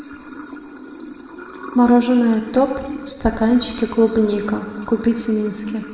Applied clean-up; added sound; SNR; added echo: none; Sink (filling or washing) / Water; 16 dB; reverberation time 2.0 s.